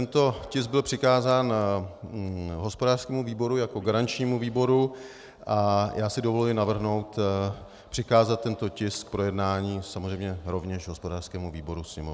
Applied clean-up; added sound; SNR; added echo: none; none; none; none.